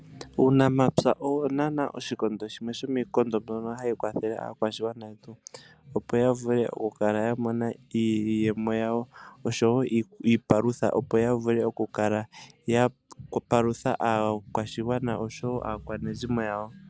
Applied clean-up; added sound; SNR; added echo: none; none; none; none.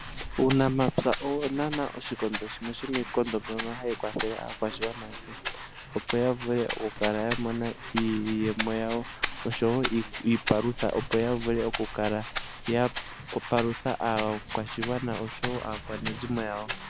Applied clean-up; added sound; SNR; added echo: none; Rattle (instrument); 0 dB; none.